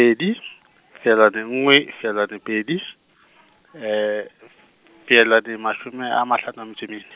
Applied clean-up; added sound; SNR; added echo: none; none; none; none.